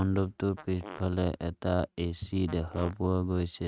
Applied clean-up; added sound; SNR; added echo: neural mask model RNNoise.